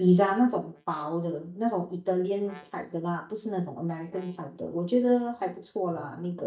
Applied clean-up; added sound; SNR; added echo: neural mask model DeepFilterNet 3.